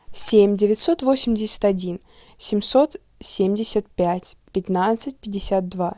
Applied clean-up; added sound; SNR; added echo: none; none; none; none.